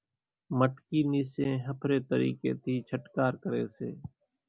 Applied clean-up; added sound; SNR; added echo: none; none; none; none.